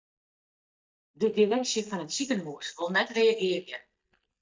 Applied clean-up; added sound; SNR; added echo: neural mask model DeepFilterNet 3.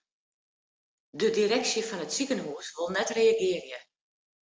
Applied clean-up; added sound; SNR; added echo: none; none; none; none.